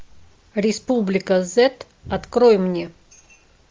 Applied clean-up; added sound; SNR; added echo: none; none; none; none.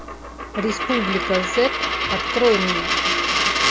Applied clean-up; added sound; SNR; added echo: none; Coin (dropping); -2 dB; none.